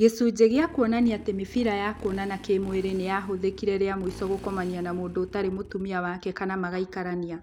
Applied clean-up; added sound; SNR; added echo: none; Motorcycle; 18 dB; none.